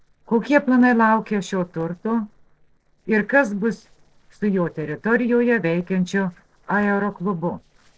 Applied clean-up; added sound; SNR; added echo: neural separator model SepFormer DNS4.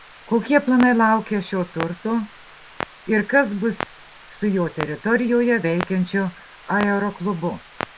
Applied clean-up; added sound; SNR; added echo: none; Clock; 14 dB; none.